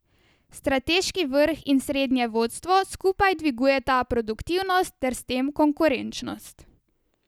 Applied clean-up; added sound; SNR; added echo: none; none; none; none.